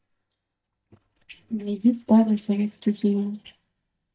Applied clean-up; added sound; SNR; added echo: neural mask model DeepFilterNet 3.